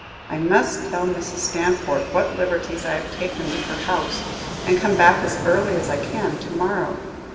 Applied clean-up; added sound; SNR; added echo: none; Fixed-wing aircraft, airplane; 9 dB; reverberation time 2.4 s.